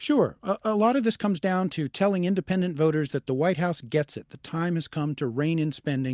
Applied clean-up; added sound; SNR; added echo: none; none; none; none.